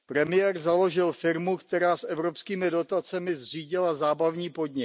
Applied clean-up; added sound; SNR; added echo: none; none; none; none.